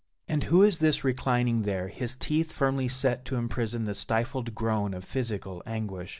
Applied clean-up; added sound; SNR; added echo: none; none; none; none.